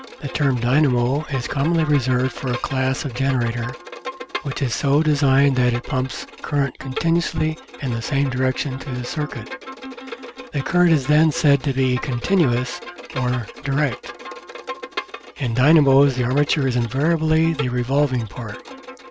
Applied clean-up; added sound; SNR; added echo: none; Bowed string instrument; 14 dB; none.